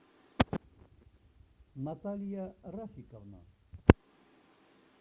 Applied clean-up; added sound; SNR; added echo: none; none; none; none.